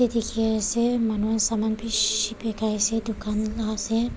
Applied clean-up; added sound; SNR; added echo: none; none; none; none.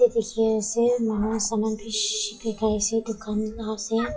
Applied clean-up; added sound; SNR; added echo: classical method WPE with log-MMSE.